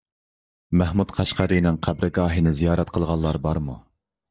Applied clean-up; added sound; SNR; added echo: neural mask model DeepFilterNet 3.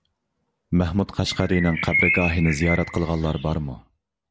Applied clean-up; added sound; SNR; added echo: none; Bird; 4 dB; none.